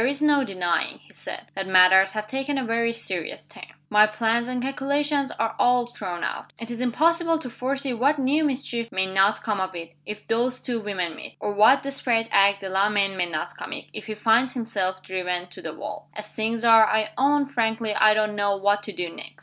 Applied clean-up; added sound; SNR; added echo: none; none; none; none.